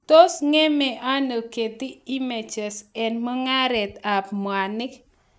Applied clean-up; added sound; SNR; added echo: none; none; none; none.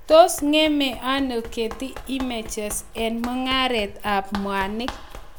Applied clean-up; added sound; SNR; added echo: none; Run; 13 dB; none.